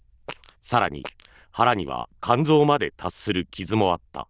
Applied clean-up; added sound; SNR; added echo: neural diffusion model UNIVERSE++.